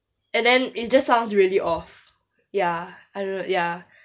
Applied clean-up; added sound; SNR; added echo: none; none; none; none.